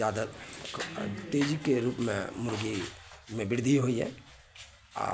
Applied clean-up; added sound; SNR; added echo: none; none; none; none.